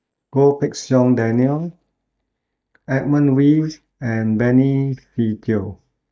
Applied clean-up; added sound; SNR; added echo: neural mask model DeepFilterNet 3.